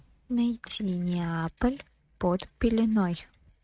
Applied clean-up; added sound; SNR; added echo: neural mask model RNNoise.